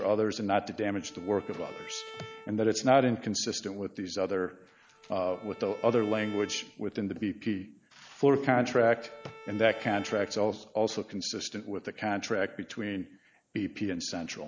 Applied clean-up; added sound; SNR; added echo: none; Bowed string instrument; 19 dB; none.